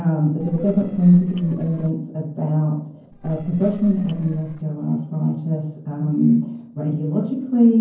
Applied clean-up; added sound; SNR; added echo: neural separator model SepFormer DNS4.